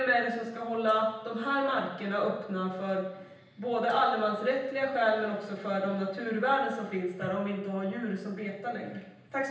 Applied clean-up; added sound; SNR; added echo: none; none; none; reverberation time 0.9 s.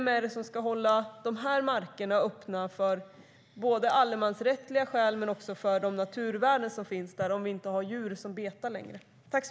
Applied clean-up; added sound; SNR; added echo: none; none; none; none.